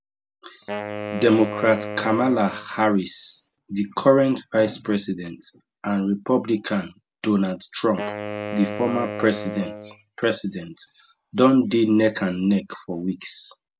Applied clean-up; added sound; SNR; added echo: none; Wind instrument, woodwind instrument; 11 dB; none.